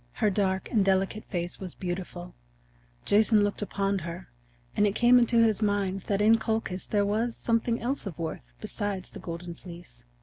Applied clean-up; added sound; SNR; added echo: none; none; none; none.